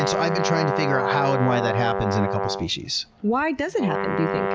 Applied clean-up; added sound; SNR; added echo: none; Brass instrument; 1 dB; none.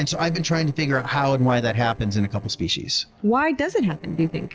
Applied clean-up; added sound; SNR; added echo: neural separator model SepFormer DNS4.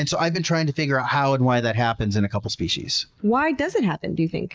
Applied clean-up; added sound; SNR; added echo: neural mask model Resemble Enhance denoiser.